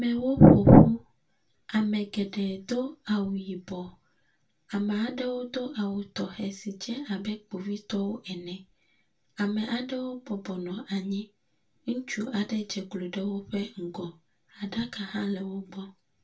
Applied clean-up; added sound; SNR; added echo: none; none; none; reverberation time 0.2 s.